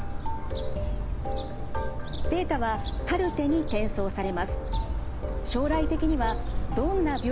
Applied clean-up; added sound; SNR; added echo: none; Gull, seagull / Fowl; 1 dB; none.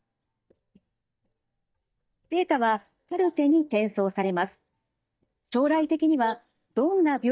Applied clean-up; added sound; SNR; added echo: neural mask model DeepFilterNet 3.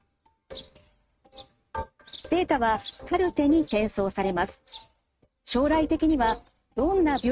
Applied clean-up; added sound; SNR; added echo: neural mask model RNNoise.